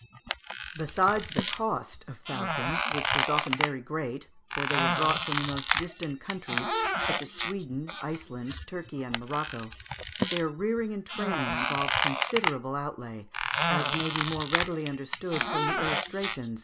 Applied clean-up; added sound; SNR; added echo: none; Squeak; -3 dB; none.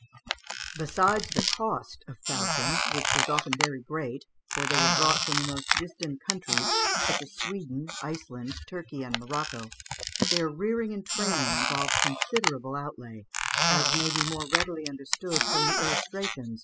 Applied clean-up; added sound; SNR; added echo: classical method spectral subtraction.